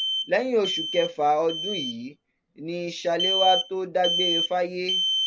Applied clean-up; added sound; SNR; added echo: none; Alarm; 2 dB; none.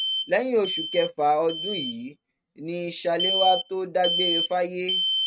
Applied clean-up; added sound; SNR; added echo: neural mask model RNNoise.